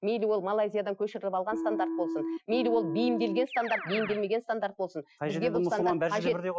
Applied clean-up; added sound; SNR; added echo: classical method Wiener filter.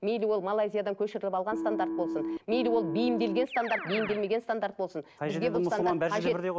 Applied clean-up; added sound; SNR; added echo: none; Keyboard (musical); 8 dB; none.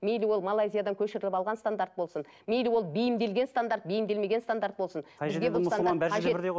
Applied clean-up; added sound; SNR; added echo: none; none; none; none.